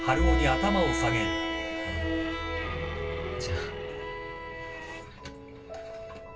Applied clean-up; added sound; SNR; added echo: none; Bowed string instrument; 3 dB; reverberation time 0.2 s.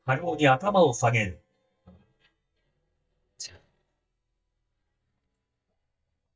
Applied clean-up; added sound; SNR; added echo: neural mask model DeepFilterNet 3.